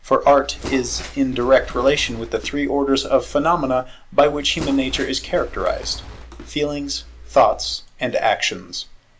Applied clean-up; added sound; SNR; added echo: none; Bird; 15 dB; none.